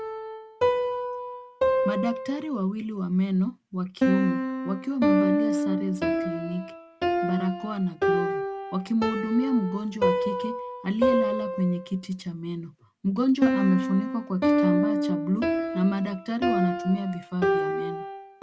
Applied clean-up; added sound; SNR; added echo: none; Piano; -1 dB; none.